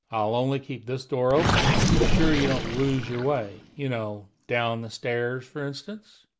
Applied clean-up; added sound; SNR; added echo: none; Gurgling; 0 dB; none.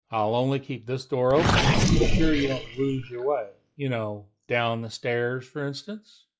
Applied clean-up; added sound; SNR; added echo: classical method log-MMSE.